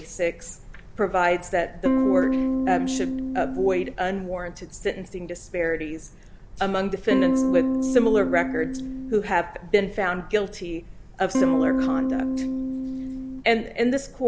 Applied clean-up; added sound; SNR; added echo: none; Electric guitar / Strum; -2 dB; none.